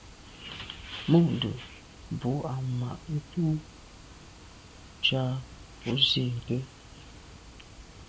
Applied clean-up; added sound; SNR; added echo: none; Water; 17 dB; none.